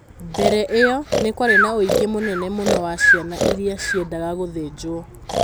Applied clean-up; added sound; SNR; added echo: none; Breathing; -1 dB; none.